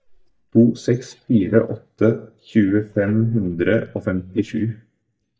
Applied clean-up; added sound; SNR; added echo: neural mask model DeepFilterNet 3.